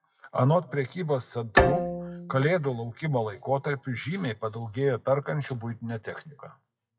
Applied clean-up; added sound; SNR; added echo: classical method WPE with log-MMSE.